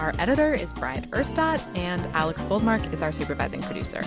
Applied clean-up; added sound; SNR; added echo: none; none; none; none.